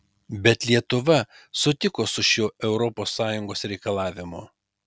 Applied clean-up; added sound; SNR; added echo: none; none; none; none.